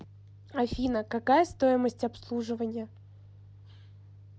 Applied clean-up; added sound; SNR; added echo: none; none; none; none.